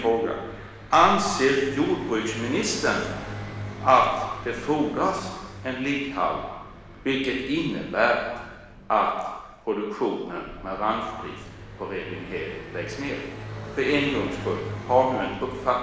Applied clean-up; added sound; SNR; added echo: none; Car passing by; 13 dB; reverberation time 1.2 s.